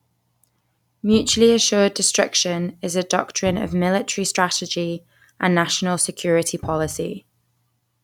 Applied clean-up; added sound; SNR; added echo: none; Cupboard open or close; 14 dB; none.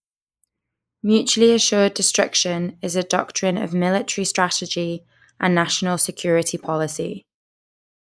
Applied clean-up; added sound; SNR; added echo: neural mask model Resemble Enhance denoiser.